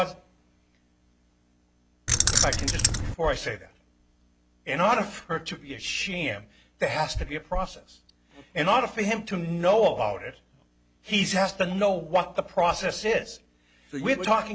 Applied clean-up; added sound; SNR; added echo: none; Keys jangling; -4 dB; none.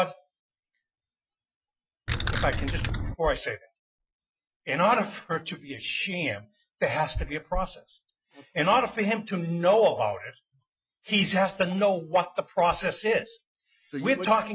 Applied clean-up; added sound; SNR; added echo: classical method Wiener filter.